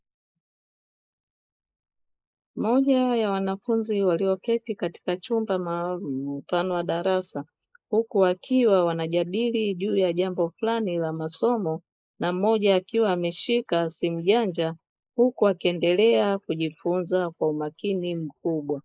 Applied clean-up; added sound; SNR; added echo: neural mask model Resemble Enhance denoiser.